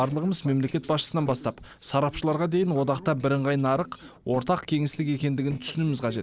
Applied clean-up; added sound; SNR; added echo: neural separator model SepFormer DNS4.